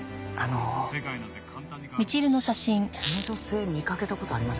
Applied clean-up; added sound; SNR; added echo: none; Squeak; 8 dB; none.